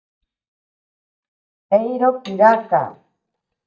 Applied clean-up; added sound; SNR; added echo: neural mask model DeepFilterNet 3.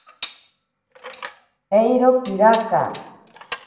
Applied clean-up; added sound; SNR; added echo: none; Dishes, pots, and pans; 18 dB; reverberation time 0.8 s.